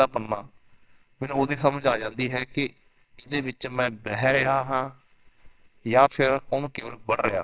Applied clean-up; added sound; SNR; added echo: neural separator model SepFormer WHAMR!.